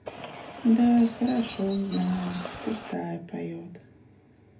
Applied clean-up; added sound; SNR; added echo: none; Bird; 13 dB; reverberation time 0.3 s.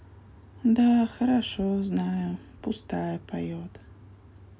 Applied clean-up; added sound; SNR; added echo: none; none; none; none.